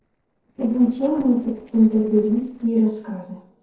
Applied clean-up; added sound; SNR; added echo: neural separator model SepFormer DNS4.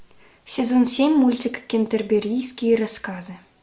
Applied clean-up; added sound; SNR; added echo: none; none; none; none.